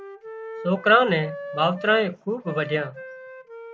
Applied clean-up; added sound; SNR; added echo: none; Wind instrument, woodwind instrument; 13 dB; none.